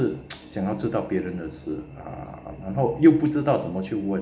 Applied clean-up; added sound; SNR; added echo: none; none; none; none.